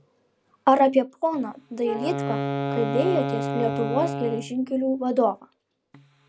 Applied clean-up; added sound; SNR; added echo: none; Wind instrument, woodwind instrument; 6 dB; none.